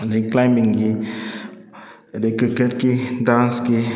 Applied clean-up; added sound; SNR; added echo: none; none; none; none.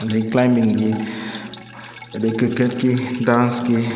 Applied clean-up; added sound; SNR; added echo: none; Drip; 18 dB; none.